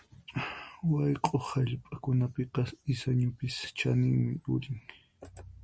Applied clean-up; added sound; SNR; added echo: none; none; none; none.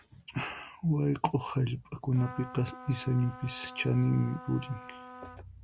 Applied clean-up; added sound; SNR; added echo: none; Trumpet; 15 dB; none.